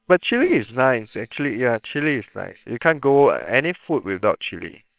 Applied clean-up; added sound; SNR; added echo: neural separator model SepFormer WHAMR!.